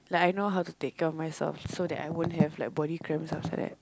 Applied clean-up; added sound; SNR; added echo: none; none; none; none.